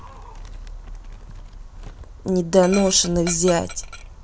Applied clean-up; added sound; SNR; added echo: none; Dog; 17 dB; none.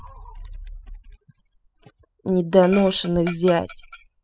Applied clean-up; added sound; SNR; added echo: classical method spectral subtraction.